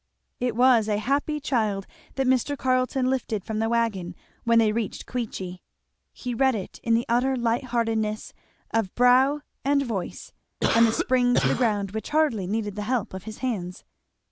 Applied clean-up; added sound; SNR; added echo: none; Cough; 2 dB; none.